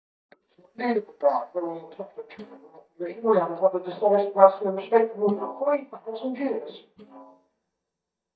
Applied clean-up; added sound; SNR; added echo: neural mask model DeepFilterNet 3.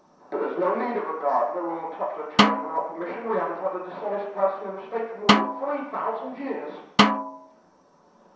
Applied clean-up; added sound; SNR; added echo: none; Snare drum; -4 dB; reverberation time 0.7 s.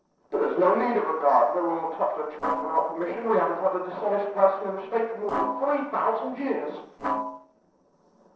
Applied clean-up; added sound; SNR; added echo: neural separator model SepFormer DNS4.